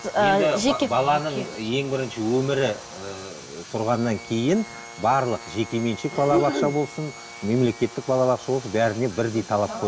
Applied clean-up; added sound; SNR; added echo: none; Brass instrument + Sawing; 17 dB; none.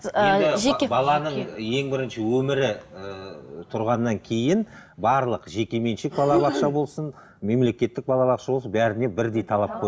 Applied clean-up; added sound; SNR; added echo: none; none; none; none.